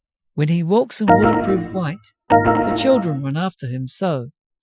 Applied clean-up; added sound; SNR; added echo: classical method Wiener filter.